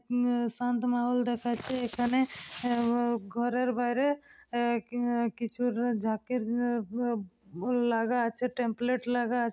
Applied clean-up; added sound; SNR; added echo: none; none; none; none.